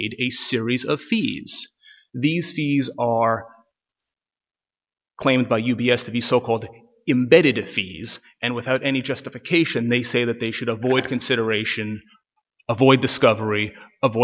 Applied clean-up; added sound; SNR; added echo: none; none; none; none.